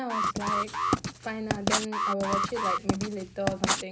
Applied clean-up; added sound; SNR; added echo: none; Alarm + Writing; -5 dB; none.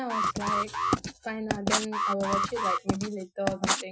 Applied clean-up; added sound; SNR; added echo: classical method Wiener filter.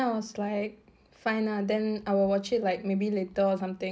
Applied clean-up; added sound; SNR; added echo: none; none; none; none.